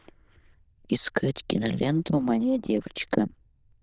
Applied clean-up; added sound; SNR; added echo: neural diffusion model UNIVERSE++.